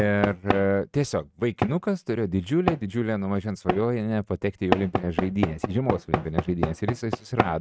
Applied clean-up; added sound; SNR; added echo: neural mask model RNNoise.